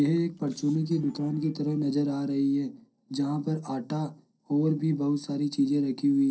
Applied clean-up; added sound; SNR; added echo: neural separator model SepFormer DNS4.